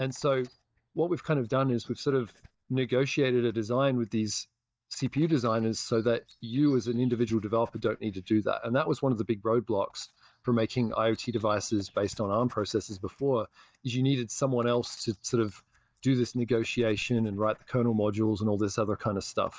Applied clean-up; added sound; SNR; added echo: neural mask model DeepFilterNet 3.